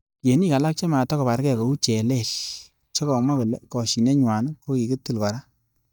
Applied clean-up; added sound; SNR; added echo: neural mask model DeepFilterNet 3.